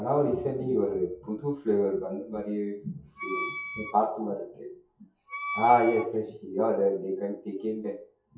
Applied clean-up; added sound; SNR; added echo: classical method WPE with log-MMSE.